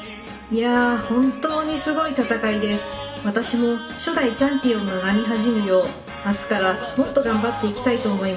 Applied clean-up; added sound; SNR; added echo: none; Wind instrument, woodwind instrument; 16 dB; reverberation time 0.7 s.